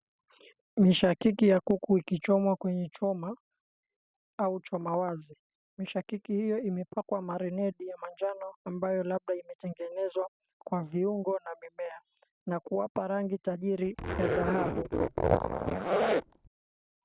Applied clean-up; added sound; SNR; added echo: none; Zipper (clothing); -1 dB; none.